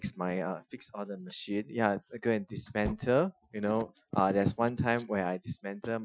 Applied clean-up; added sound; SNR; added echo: classical method Wiener filter.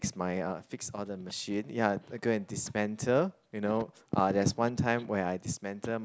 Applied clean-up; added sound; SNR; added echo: none; none; none; none.